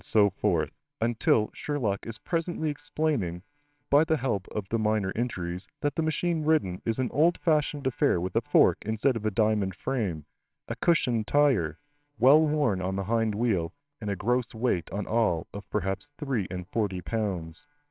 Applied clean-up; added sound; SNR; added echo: neural separator model SepFormer WHAMR!.